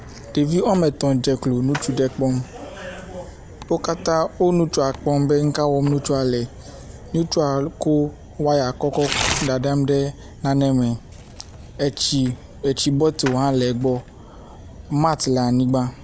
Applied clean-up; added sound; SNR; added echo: none; Tearing; 14 dB; none.